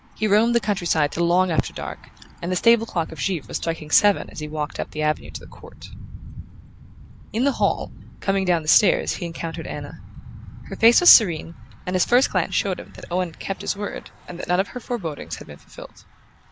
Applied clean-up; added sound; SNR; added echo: none; Thunder / Bicycle; 16 dB; none.